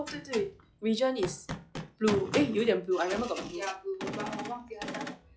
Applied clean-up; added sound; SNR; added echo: classical method log-MMSE.